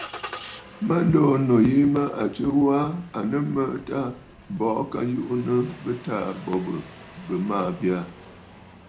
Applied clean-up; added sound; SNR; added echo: none; Engine starting; 19 dB; reverberation time 0.3 s.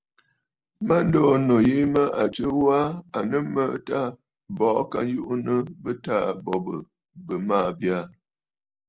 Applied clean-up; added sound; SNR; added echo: none; none; none; none.